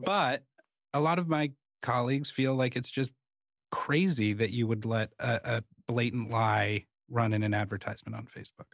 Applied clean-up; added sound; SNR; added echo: none; none; none; none.